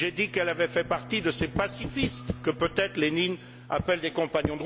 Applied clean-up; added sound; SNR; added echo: none; Bowed string instrument; 17 dB; none.